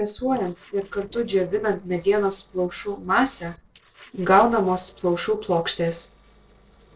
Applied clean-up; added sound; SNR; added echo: neural separator model SepFormer DNS4.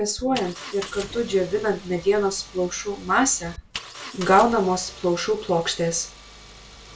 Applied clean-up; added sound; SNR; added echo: none; Engine; 16 dB; reverberation time 0.2 s.